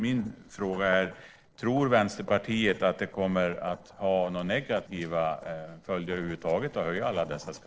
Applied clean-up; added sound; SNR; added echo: neural separator model SepFormer DNS4.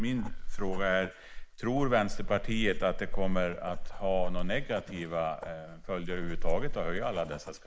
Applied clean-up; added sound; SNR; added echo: neural mask model Resemble Enhance denoiser.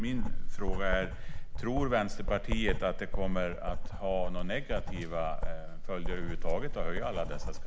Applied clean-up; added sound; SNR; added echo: none; Writing; -5 dB; none.